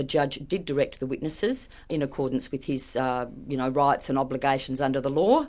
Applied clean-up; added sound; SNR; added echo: none; none; none; none.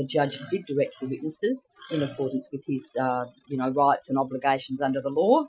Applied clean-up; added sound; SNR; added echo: classical method Wiener filter.